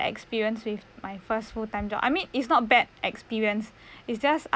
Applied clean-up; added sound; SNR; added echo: none; none; none; none.